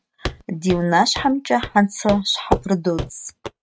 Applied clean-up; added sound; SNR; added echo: neural mask model RNNoise.